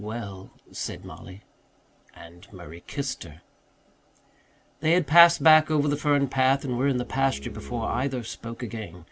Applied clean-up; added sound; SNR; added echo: none; Bowed string instrument; 13 dB; none.